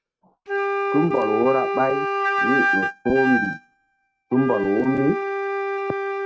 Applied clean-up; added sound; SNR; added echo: neural mask model RNNoise.